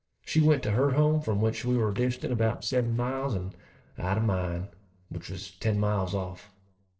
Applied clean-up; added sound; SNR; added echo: neural separator model SepFormer DNS4.